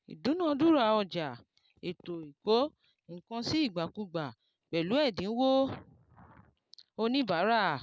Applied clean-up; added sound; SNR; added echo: none; none; none; none.